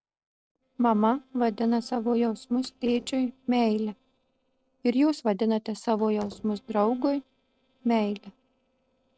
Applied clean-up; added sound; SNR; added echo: neural separator model SepFormer DNS4.